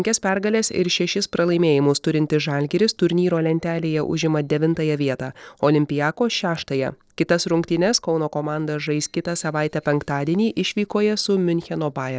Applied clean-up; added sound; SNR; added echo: neural separator model SepFormer DNS4.